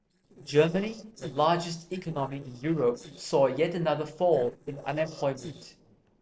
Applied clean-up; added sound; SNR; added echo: neural separator model SepFormer DNS4.